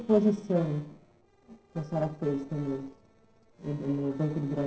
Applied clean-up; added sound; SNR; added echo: neural separator model SepFormer DNS4.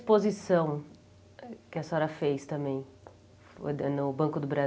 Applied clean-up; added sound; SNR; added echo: none; none; none; none.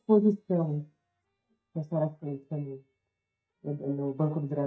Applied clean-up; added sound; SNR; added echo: neural mask model DeepFilterNet 3.